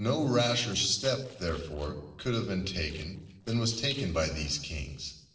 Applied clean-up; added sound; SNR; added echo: neural separator model SepFormer DNS4.